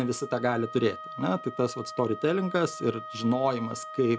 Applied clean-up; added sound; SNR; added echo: none; Wind instrument, woodwind instrument; 13 dB; none.